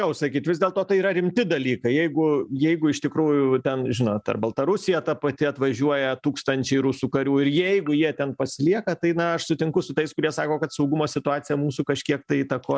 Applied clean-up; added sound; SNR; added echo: neural mask model DeepFilterNet 3.